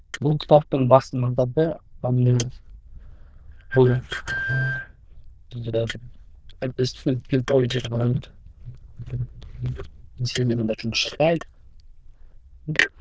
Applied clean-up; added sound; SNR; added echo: neural diffusion model UNIVERSE++.